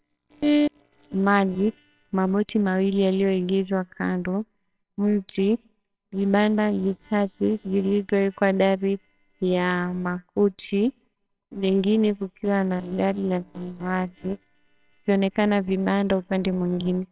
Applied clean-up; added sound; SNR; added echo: neural separator model SepFormer WHAMR!.